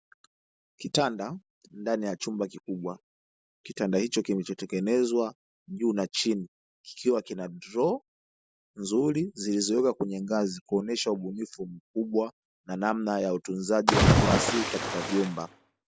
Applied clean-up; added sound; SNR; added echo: none; Splash, splatter; -5 dB; none.